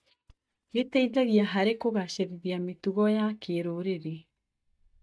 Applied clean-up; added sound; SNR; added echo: neural mask model DeepFilterNet 3.